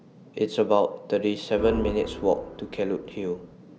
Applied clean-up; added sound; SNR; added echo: none; Organ; 10 dB; none.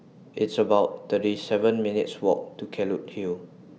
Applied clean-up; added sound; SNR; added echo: none; none; none; none.